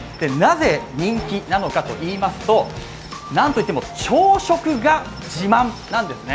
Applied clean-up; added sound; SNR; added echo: none; Cricket; 19 dB; none.